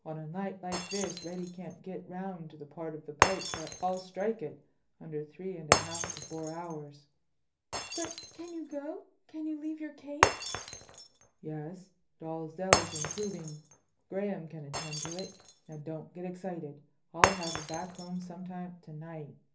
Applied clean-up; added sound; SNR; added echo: none; Shatter; -3 dB; reverberation time 0.3 s.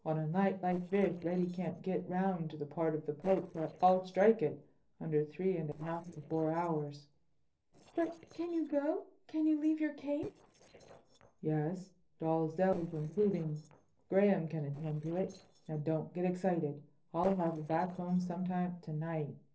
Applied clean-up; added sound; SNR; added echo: neural separator model SepFormer DNS4.